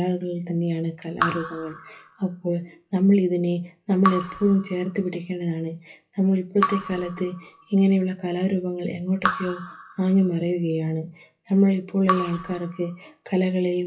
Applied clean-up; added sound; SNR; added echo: classical method WPE with log-MMSE.